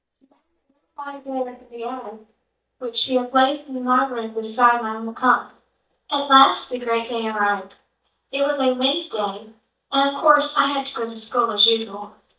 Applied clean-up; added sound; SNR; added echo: neural mask model DeepFilterNet 3.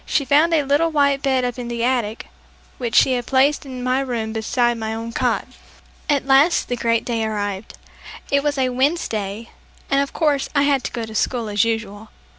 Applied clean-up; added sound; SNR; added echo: none; none; none; none.